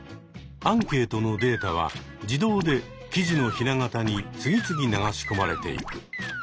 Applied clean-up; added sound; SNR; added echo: none; none; none; none.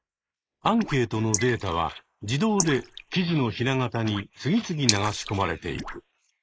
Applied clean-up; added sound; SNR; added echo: neural mask model Resemble Enhance denoiser.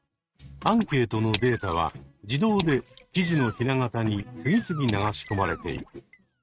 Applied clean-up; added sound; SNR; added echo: neural mask model RNNoise.